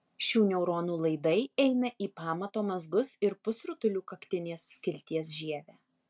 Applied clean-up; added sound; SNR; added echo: none; none; none; none.